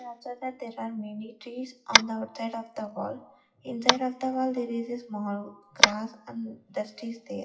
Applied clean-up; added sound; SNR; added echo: classical method WPE with log-MMSE.